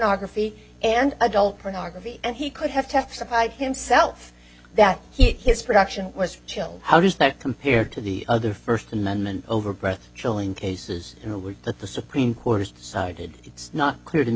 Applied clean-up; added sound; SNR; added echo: none; none; none; none.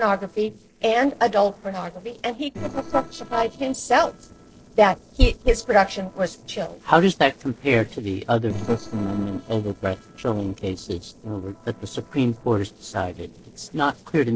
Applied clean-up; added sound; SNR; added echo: neural separator model SepFormer DNS4.